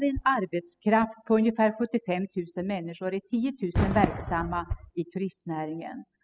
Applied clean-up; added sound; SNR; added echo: classical method spectral subtraction.